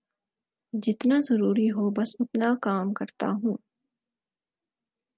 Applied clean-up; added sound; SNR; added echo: none; none; none; none.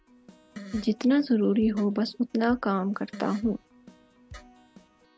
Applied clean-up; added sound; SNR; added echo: none; Fart + Keyboard (musical); 20 dB; none.